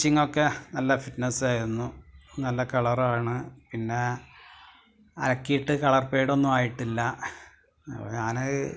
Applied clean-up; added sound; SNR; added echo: none; none; none; none.